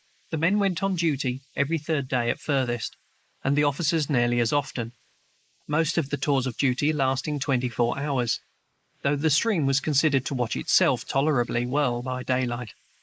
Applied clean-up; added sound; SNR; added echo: neural mask model Resemble Enhance denoiser.